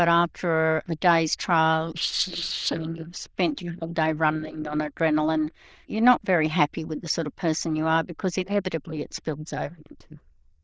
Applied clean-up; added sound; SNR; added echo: neural diffusion model UNIVERSE++.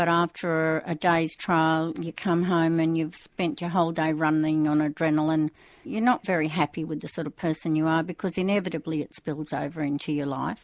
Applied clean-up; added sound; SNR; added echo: none; none; none; none.